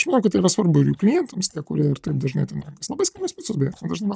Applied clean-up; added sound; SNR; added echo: neural mask model DeepFilterNet 3.